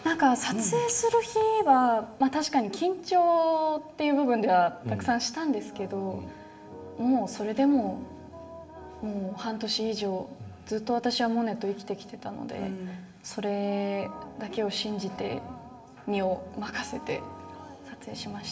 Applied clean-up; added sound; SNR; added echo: none; none; none; reverberation time 1.0 s.